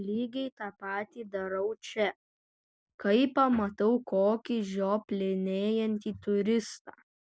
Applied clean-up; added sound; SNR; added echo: none; none; none; none.